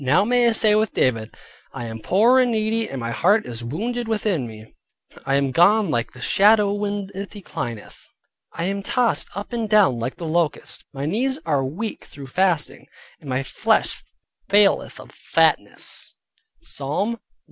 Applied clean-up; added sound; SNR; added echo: none; none; none; none.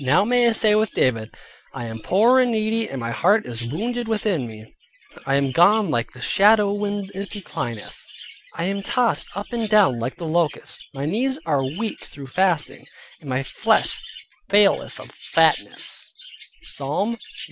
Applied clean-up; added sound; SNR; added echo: none; Chirp, tweet; 17 dB; none.